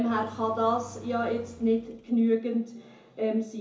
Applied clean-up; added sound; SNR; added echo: none; Engine; 20 dB; reverberation time 0.6 s.